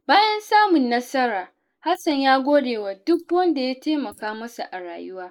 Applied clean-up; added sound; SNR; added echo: neural mask model Resemble Enhance denoiser.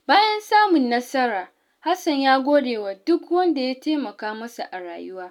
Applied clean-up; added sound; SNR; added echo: none; none; none; none.